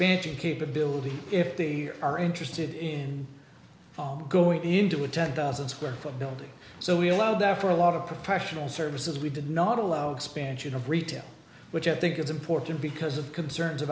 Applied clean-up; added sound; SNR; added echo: none; none; none; none.